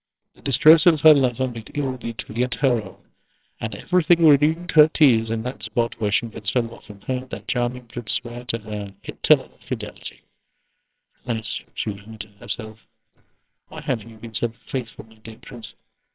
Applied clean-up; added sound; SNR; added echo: neural separator model SepFormer WHAMR!.